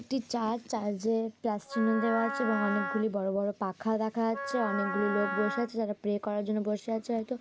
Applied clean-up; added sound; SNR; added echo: none; Wind instrument, woodwind instrument; 5 dB; none.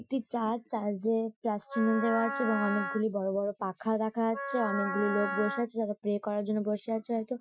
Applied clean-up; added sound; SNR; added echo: classical method Wiener filter.